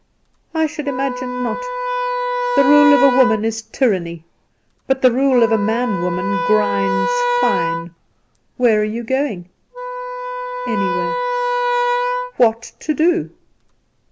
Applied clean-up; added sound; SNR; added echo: none; Wind instrument, woodwind instrument; 3 dB; none.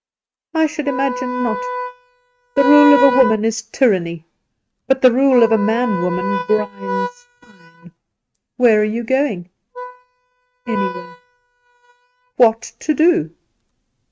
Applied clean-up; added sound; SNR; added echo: neural mask model RNNoise.